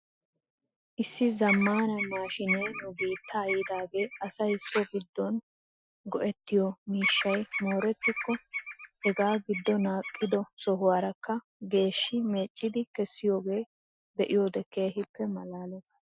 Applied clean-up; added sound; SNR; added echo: classical method Wiener filter.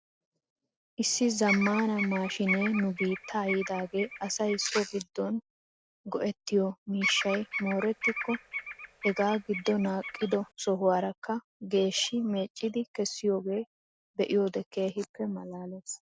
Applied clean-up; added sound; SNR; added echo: none; Bird vocalization, bird call, bird song; 6 dB; none.